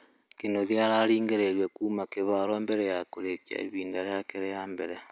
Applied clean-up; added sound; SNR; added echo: none; none; none; none.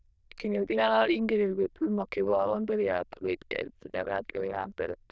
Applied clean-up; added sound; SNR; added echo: neural diffusion model UNIVERSE++.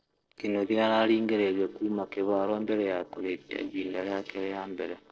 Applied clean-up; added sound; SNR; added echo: neural separator model SepFormer DNS4.